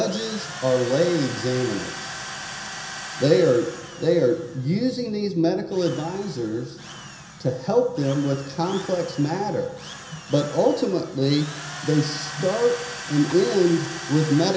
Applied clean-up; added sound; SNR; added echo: none; Drill; 13 dB; reverberation time 0.5 s.